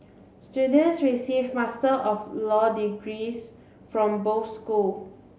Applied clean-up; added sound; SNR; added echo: none; none; none; none.